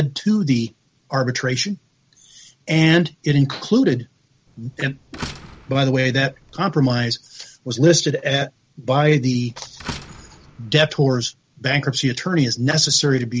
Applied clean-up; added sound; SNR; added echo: none; Slam; 18 dB; none.